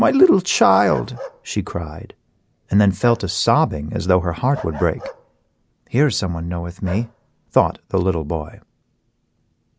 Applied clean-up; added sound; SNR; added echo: none; Bark; 18 dB; none.